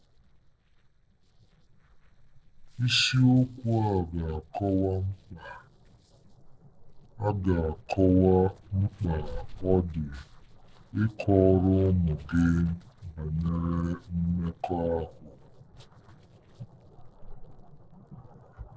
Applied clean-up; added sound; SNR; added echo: neural separator model SepFormer DNS4.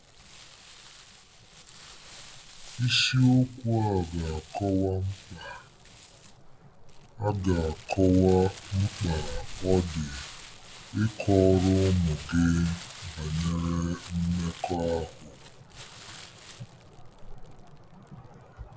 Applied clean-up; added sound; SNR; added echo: none; Crumpling, crinkling; 16 dB; none.